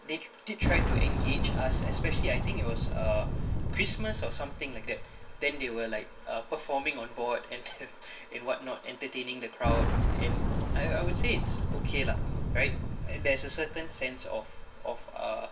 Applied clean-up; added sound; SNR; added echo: none; Boom; -3 dB; reverberation time 0.2 s.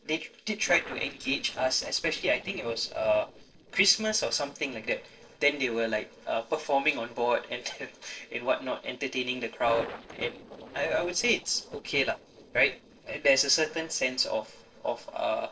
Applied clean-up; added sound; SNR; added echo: neural separator model SepFormer DNS4.